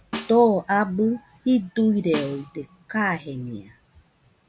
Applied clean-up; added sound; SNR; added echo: none; Snare drum; 16 dB; none.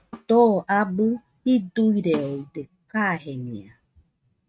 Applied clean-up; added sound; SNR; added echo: neural mask model RNNoise.